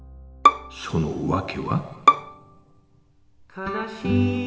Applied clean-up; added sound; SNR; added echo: none; Bowed string instrument; -3 dB; reverberation time 3.0 s.